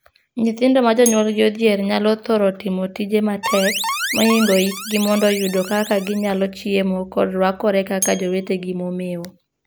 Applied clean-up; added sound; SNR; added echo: none; Bell + Alarm; 9 dB; none.